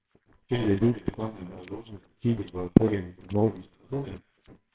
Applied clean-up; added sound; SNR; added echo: neural separator model SepFormer WHAMR!.